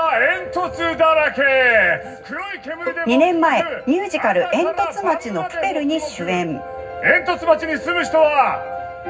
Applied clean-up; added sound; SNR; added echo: none; Bowed string instrument; 14 dB; reverberation time 0.4 s.